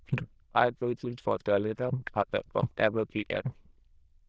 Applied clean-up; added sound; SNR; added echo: neural diffusion model UNIVERSE++.